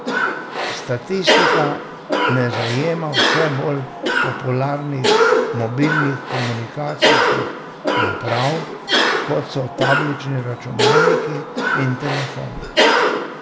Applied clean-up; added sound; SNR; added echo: none; Cough; -4 dB; none.